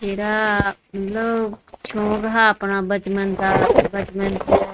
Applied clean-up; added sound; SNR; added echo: neural mask model RNNoise.